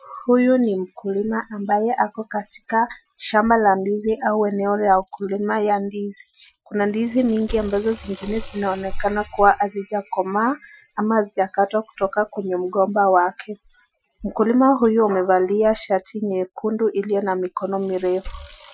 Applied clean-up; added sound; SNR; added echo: classical method Wiener filter.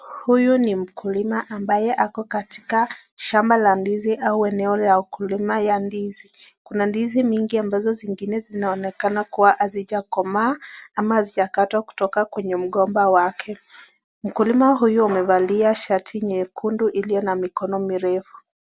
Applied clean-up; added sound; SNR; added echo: none; none; none; none.